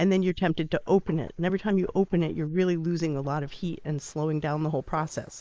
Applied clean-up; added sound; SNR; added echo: neural mask model Resemble Enhance denoiser.